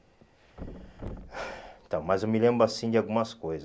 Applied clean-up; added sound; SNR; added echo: none; Thump, thud; 18 dB; none.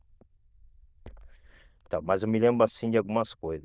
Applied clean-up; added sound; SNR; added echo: neural diffusion model UNIVERSE++.